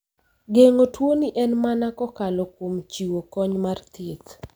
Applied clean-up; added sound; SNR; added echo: none; none; none; none.